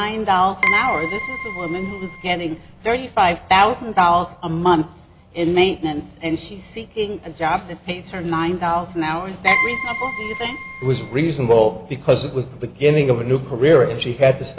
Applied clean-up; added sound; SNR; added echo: none; Keyboard (musical); 5 dB; none.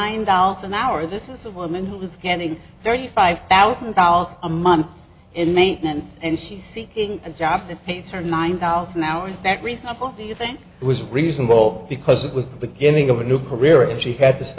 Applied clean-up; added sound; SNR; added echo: none; none; none; none.